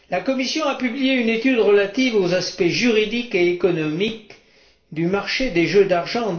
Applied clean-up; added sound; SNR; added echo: none; none; none; reverberation time 0.3 s.